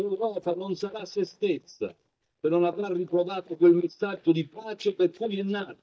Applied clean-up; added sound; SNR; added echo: neural mask model DeepFilterNet 3.